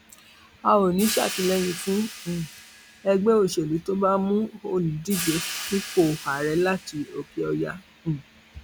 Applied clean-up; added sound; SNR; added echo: none; Cymbal; 12 dB; none.